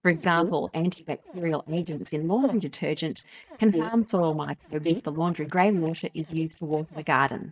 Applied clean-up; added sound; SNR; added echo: neural mask model DeepFilterNet 3.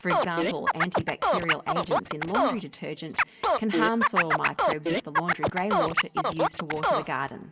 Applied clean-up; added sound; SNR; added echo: none; Scratching (performance technique); -4 dB; reverberation time 1.2 s.